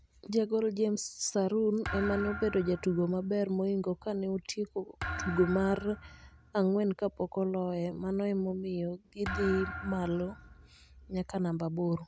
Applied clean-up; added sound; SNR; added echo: none; Thump, thud; 11 dB; none.